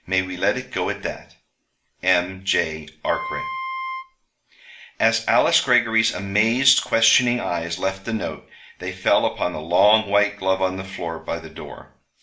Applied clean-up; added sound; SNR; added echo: none; Wind instrument, woodwind instrument; 7 dB; reverberation time 0.4 s.